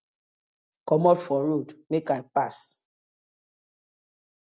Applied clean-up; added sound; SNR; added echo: none; none; none; none.